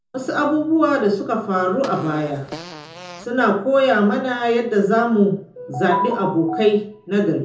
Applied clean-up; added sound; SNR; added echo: none; Fart; 16 dB; reverberation time 0.5 s.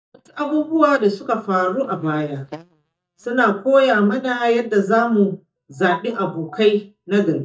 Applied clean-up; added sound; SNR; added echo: neural mask model DeepFilterNet 3.